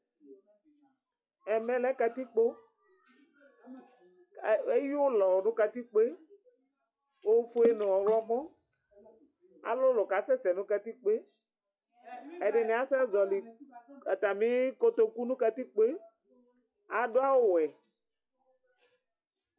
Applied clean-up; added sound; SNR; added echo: classical method log-MMSE.